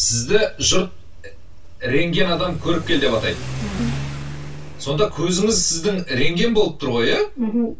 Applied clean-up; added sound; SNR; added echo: none; Accelerating, revving, vroom / Car; 14 dB; reverberation time 0.2 s.